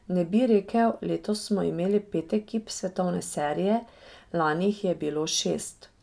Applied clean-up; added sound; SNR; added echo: none; none; none; none.